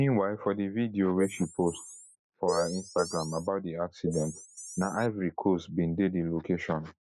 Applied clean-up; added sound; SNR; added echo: neural mask model Resemble Enhance denoiser.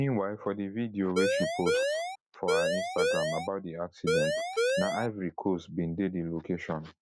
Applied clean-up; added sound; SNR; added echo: none; Siren; -4 dB; none.